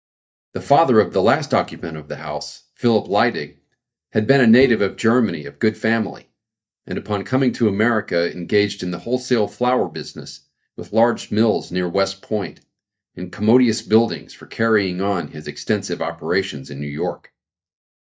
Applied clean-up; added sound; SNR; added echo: neural mask model DeepFilterNet 3.